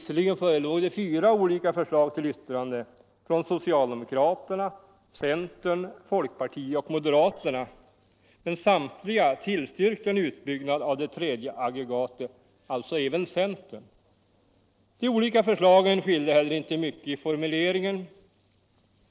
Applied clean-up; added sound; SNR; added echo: neural separator model SepFormer DNS4.